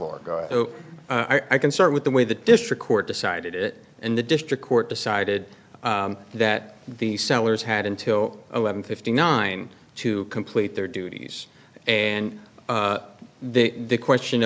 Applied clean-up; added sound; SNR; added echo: none; none; none; none.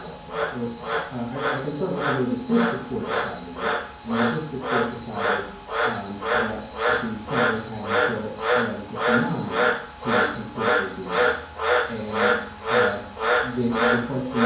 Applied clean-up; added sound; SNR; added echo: none; Frog; -5 dB; reverberation time 0.9 s.